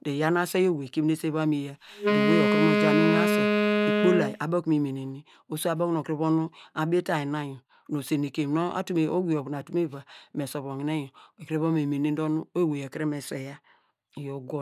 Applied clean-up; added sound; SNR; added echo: none; Wind instrument, woodwind instrument; -3 dB; none.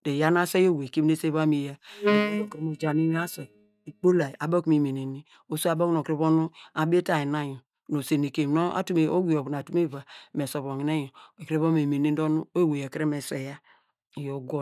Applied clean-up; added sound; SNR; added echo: neural mask model DeepFilterNet 3.